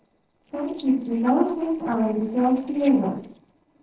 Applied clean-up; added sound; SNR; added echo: neural separator model SepFormer DNS4.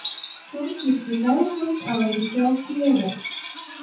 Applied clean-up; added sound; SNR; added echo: classical method WPE with log-MMSE.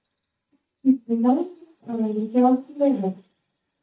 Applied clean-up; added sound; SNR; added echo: neural mask model DeepFilterNet 3.